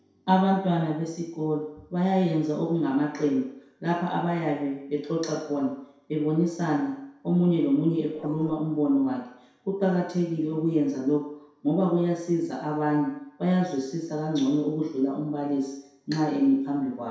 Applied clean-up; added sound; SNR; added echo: none; Bark; 14 dB; reverberation time 0.7 s.